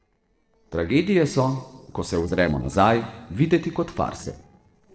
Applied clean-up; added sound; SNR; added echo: neural separator model SepFormer DNS4.